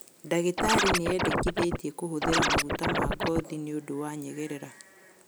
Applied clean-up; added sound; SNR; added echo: none; Scratching (performance technique); -4 dB; none.